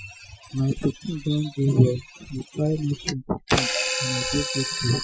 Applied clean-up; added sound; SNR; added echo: classical method Wiener filter.